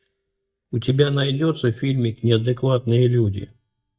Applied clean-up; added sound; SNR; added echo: neural mask model DeepFilterNet 3.